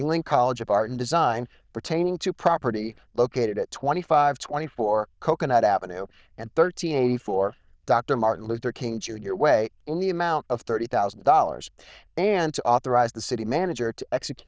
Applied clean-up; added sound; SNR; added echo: neural diffusion model UNIVERSE++.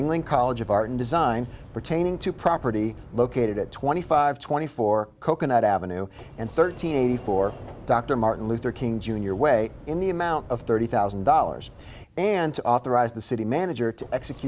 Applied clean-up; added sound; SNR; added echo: none; Sliding door; 19 dB; none.